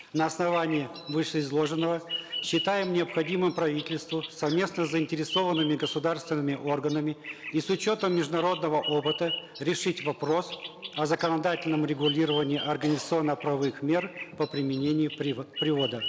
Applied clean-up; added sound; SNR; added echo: none; Bird vocalization, bird call, bird song; 12 dB; none.